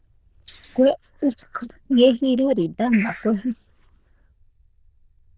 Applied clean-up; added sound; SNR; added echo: neural diffusion model UNIVERSE++.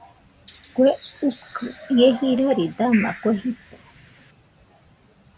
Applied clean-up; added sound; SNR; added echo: none; Bird; 18 dB; none.